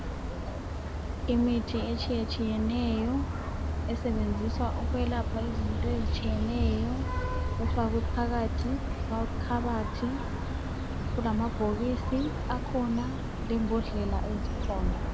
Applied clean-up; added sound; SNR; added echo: none; Vehicle horn, car horn, honking; -2 dB; none.